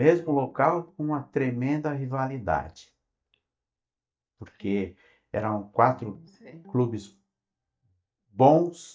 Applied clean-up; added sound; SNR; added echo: neural mask model DeepFilterNet 3.